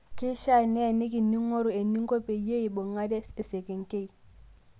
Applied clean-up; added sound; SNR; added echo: none; none; none; none.